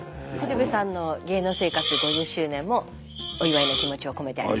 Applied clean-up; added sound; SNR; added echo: none; Hiss; 1 dB; none.